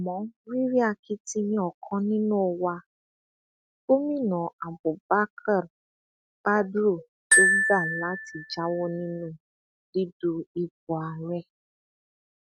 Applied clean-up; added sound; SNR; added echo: neural mask model RNNoise.